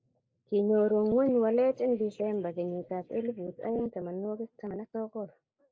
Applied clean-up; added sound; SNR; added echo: neural mask model Resemble Enhance denoiser.